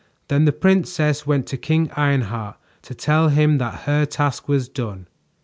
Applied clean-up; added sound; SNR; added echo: none; none; none; none.